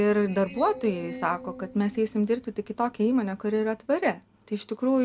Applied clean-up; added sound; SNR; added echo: none; Screech; 16 dB; none.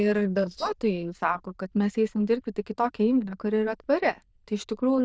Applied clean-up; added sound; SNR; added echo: neural diffusion model UNIVERSE++.